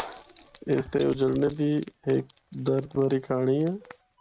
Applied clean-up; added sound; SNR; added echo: neural mask model RNNoise.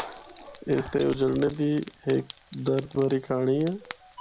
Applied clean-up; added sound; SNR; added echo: none; Frying (food); 19 dB; none.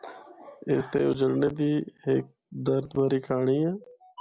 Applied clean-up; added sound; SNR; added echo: none; none; none; none.